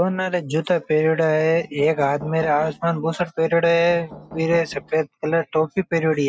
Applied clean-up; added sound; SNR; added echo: neural mask model DeepFilterNet 3.